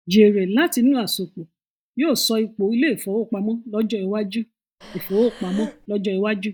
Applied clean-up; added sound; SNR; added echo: neural mask model DeepFilterNet 3.